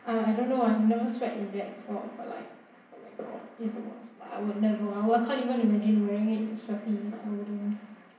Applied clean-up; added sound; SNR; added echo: none; none; none; reverberation time 0.8 s.